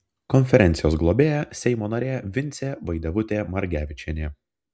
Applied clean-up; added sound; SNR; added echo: none; none; none; none.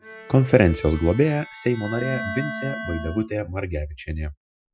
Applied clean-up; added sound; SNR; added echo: classical method Wiener filter.